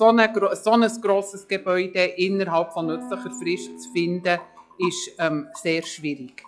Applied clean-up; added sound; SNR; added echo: classical method log-MMSE.